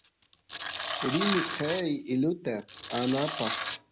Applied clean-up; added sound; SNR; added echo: none; Tools; -2 dB; none.